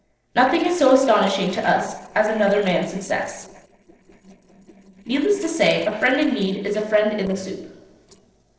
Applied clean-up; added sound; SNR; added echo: neural separator model SepFormer DNS4.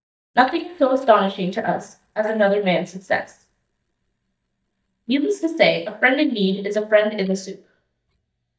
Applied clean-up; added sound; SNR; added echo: neural mask model DeepFilterNet 3.